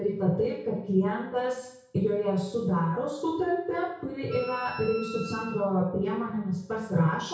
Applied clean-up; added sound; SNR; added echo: none; Wind instrument, woodwind instrument; 15 dB; reverberation time 0.6 s.